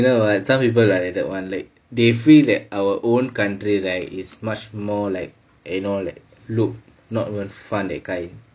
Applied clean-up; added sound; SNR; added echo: none; none; none; none.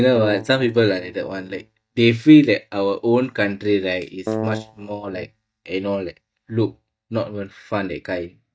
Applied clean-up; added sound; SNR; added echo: neural mask model DeepFilterNet 3.